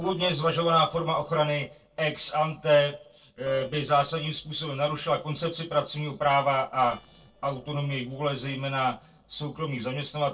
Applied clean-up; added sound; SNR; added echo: neural separator model SepFormer DNS4.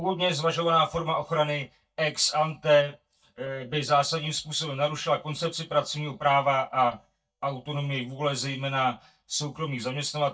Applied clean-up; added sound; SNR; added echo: neural mask model DeepFilterNet 3.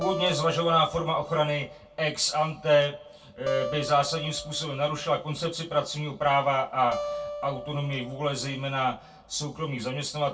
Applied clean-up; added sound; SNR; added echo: none; Acoustic guitar; 12 dB; reverberation time 0.2 s.